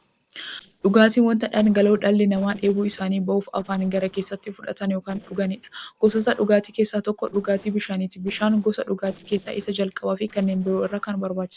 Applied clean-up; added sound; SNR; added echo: neural separator model SepFormer DNS4.